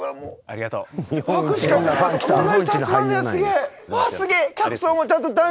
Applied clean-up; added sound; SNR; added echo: none; none; none; none.